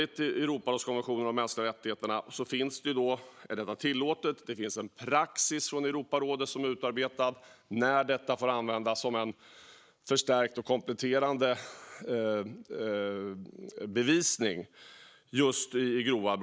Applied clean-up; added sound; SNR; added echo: neural mask model Resemble Enhance denoiser.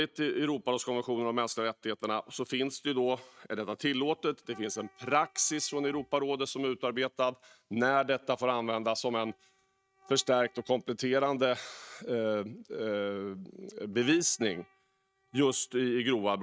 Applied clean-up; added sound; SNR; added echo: neural mask model RNNoise.